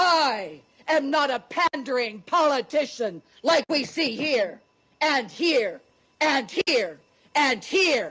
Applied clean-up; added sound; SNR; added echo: none; none; none; none.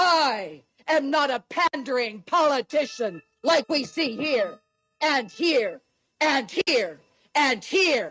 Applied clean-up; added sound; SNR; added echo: neural mask model RNNoise.